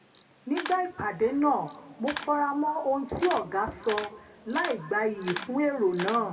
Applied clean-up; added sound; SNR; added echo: none; Camera; 11 dB; reverberation time 1.7 s.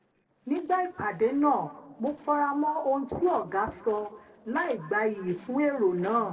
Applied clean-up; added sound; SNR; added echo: neural separator model SepFormer DNS4.